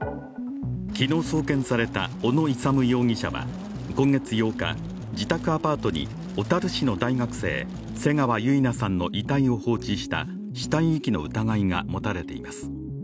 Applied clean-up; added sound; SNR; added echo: none; none; none; none.